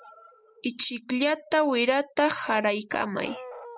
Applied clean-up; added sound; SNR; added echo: classical method spectral subtraction.